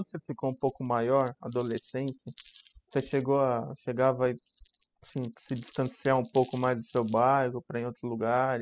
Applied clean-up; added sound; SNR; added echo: classical method spectral subtraction.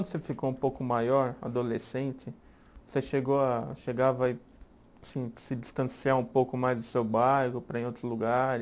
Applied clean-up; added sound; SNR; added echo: none; none; none; none.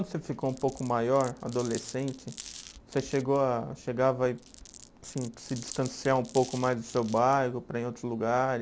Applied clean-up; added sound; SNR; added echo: none; Glass; 18 dB; none.